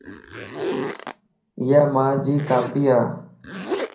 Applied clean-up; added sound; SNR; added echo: none; Zipper (clothing); 10 dB; reverberation time 0.6 s.